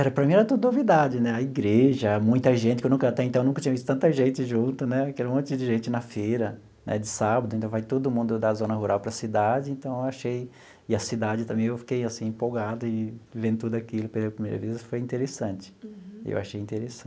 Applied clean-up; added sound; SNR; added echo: none; none; none; none.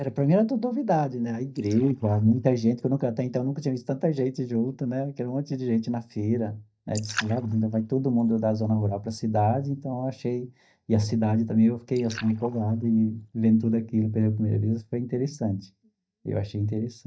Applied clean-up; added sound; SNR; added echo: neural mask model DeepFilterNet 3.